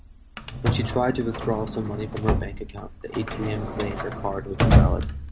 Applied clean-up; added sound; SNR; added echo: none; Drawer open or close; -4 dB; none.